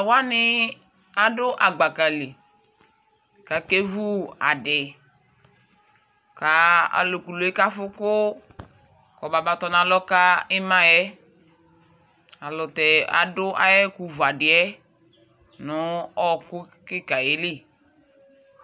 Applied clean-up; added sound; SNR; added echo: none; none; none; none.